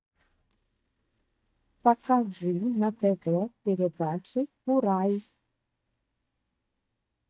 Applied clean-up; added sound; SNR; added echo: neural mask model DeepFilterNet 3.